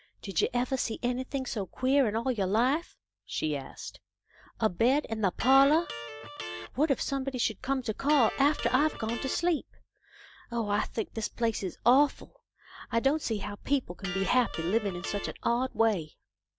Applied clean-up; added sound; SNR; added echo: none; Electric guitar; 12 dB; none.